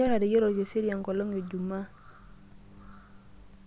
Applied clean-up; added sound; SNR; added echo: none; none; none; none.